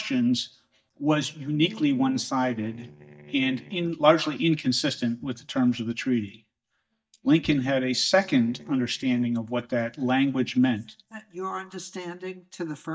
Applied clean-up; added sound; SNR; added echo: neural mask model DeepFilterNet 3.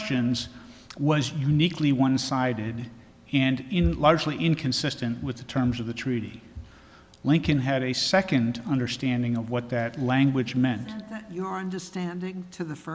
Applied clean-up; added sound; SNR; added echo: none; none; none; none.